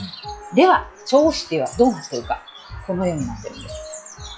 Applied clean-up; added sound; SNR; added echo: classical method log-MMSE.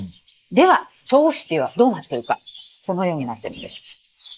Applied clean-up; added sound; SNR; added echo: neural mask model Resemble Enhance denoiser.